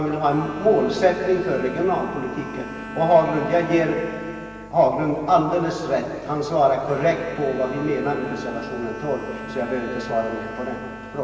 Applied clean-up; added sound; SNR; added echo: none; Bowed string instrument; 14 dB; reverberation time 2.5 s.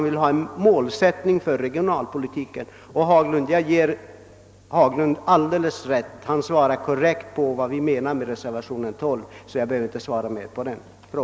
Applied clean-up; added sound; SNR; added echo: none; none; none; none.